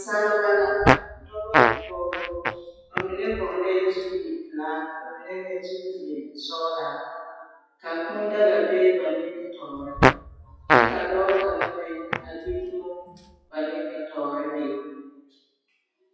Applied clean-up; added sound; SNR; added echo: classical method WPE with log-MMSE.